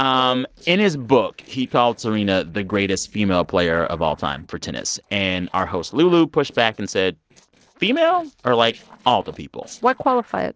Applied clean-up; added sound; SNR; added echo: neural separator model SepFormer DNS4.